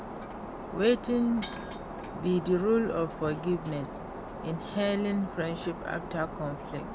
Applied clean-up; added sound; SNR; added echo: none; Shatter; 9 dB; none.